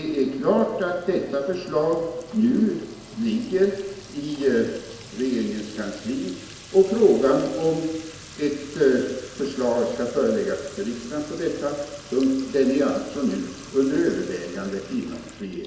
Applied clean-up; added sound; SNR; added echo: none; Fill (with liquid) / Trickle, dribble / Sink (filling or washing); 19 dB; reverberation time 1.0 s.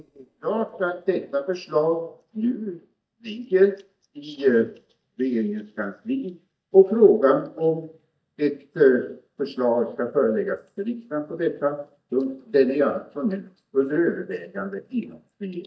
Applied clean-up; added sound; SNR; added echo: neural mask model DeepFilterNet 3.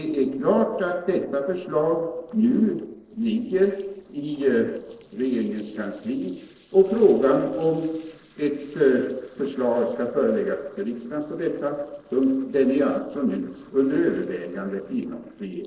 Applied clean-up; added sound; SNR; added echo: neural separator model SepFormer DNS4.